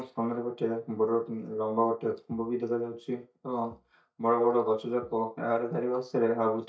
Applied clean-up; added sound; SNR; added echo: neural mask model DeepFilterNet 3.